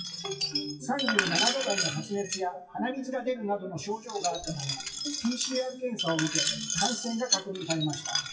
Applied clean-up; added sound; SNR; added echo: classical method WPE with log-MMSE.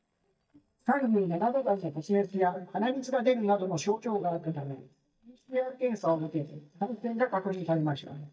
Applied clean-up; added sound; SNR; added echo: neural mask model DeepFilterNet 3.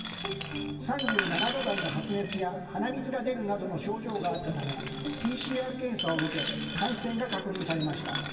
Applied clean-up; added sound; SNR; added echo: none; Glass; 2 dB; reverberation time 2.6 s.